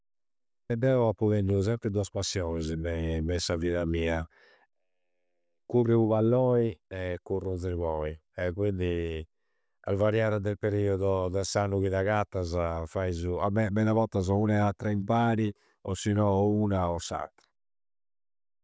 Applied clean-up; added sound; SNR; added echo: none; none; none; none.